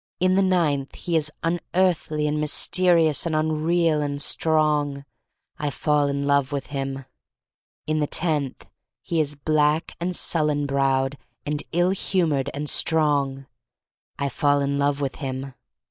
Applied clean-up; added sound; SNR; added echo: none; none; none; none.